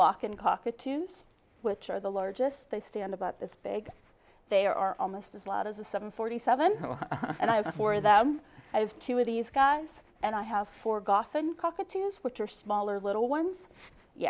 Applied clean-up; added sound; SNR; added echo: none; none; none; none.